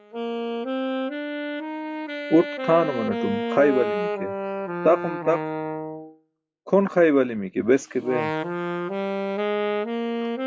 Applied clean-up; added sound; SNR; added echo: classical method log-MMSE.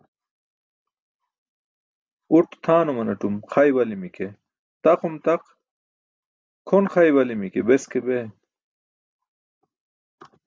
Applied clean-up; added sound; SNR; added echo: none; none; none; none.